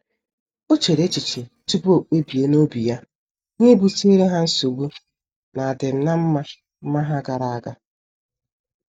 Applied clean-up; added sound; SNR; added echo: neural mask model DeepFilterNet 3.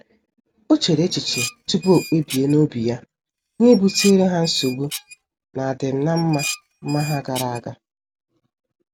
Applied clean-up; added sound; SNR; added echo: none; Dishes, pots, and pans; 13 dB; none.